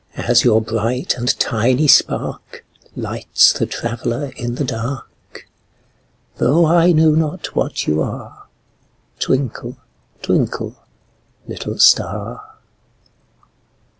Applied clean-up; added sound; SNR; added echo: none; none; none; none.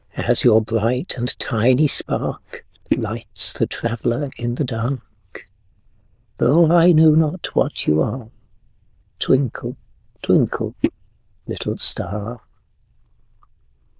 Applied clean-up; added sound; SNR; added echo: neural diffusion model UNIVERSE++.